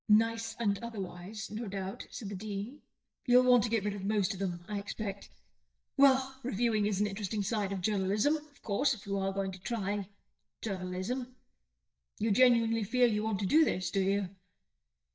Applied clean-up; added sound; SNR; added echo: neural mask model DeepFilterNet 3.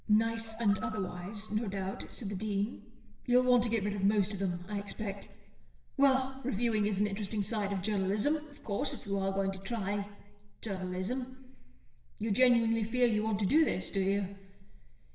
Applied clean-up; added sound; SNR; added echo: none; Animal; 17 dB; reverberation time 1.0 s.